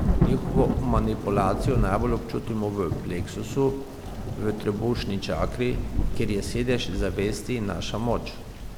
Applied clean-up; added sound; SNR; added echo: none; Thunder / Rain; 1 dB; none.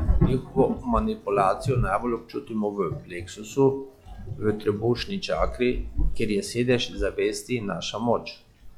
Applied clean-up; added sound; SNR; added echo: classical method log-MMSE.